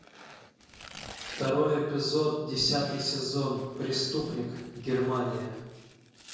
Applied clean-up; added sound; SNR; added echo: none; Tearing; 19 dB; reverberation time 0.9 s.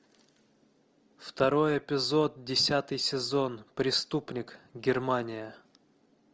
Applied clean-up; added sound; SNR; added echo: none; none; none; none.